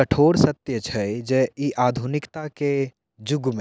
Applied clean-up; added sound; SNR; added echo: none; none; none; none.